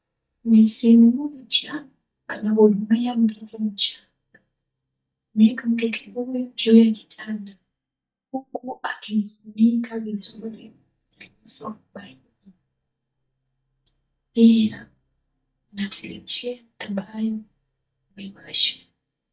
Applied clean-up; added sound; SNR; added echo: neural mask model DeepFilterNet 3.